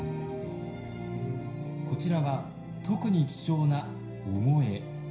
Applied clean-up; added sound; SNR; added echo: none; none; none; reverberation time 0.5 s.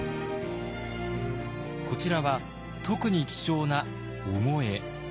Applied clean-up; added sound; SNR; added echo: none; none; none; none.